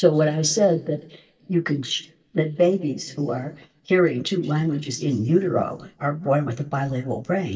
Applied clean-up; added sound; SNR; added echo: neural mask model DeepFilterNet 3.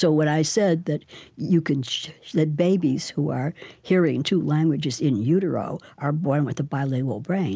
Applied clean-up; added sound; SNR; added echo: none; none; none; none.